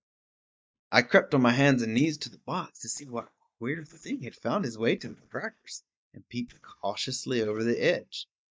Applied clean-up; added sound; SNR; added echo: neural mask model DeepFilterNet 3.